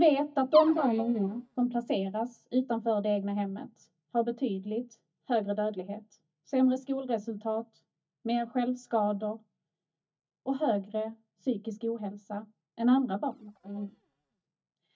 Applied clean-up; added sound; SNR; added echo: neural mask model DeepFilterNet 3.